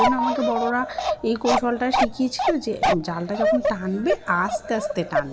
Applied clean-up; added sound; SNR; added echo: none; Bark; 1 dB; none.